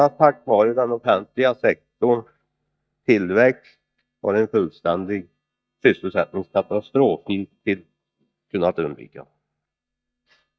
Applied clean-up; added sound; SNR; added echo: neural mask model DeepFilterNet 3.